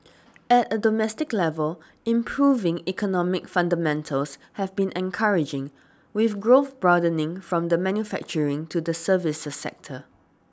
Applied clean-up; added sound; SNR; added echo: none; none; none; none.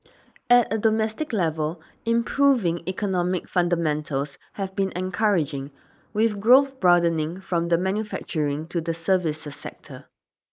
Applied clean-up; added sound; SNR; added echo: neural mask model Resemble Enhance denoiser.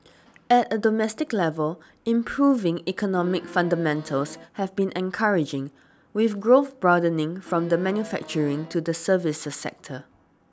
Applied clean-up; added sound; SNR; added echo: none; Accordion; 15 dB; none.